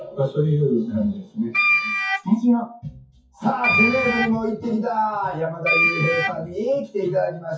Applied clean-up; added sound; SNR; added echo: classical method WPE with log-MMSE.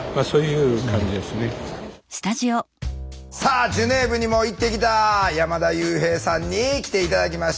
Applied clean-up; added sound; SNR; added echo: none; none; none; none.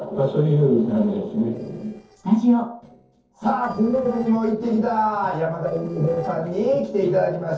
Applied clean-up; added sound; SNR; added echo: neural separator model SepFormer DNS4.